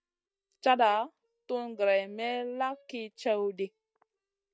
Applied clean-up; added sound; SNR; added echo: neural mask model DeepFilterNet 3.